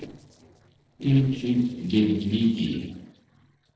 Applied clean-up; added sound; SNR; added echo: neural separator model SepFormer DNS4.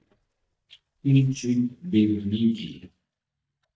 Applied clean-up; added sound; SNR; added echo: neural mask model DeepFilterNet 3.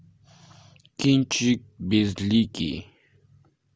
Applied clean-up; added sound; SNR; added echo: none; none; none; none.